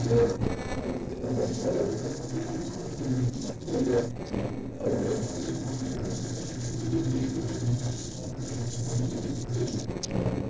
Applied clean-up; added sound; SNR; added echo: neural separator model SepFormer DNS4.